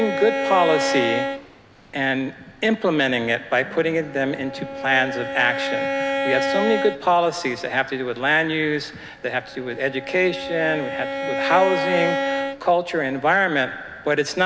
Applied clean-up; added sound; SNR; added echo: none; Bowed string instrument; 5 dB; none.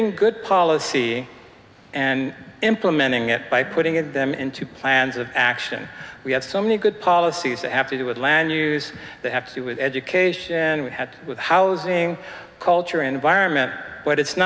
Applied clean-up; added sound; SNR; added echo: none; none; none; none.